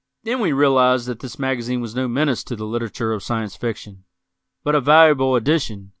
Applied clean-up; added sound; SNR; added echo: none; none; none; none.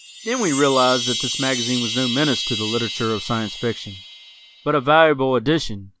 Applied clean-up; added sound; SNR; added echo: none; Chime; 8 dB; none.